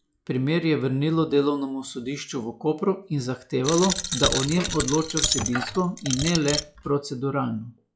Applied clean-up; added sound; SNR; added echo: classical method log-MMSE.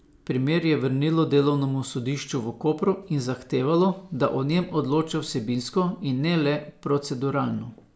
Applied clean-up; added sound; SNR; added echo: none; none; none; none.